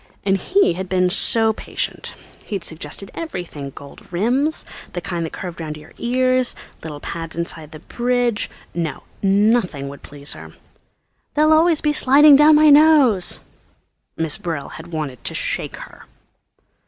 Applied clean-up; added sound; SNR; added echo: none; none; none; none.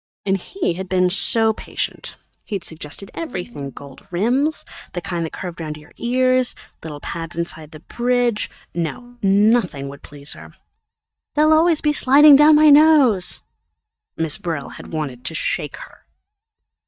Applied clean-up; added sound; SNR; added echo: neural mask model DeepFilterNet 3.